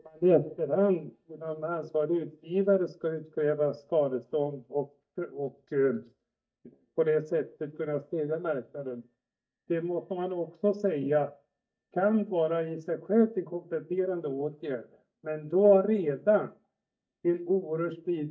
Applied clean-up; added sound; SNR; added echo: neural mask model DeepFilterNet 3.